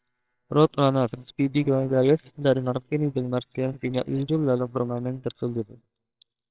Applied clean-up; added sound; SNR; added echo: neural separator model SepFormer WHAMR!.